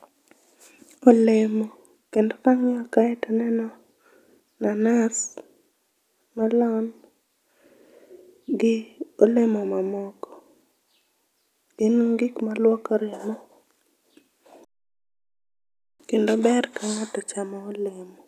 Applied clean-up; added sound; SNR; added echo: none; none; none; none.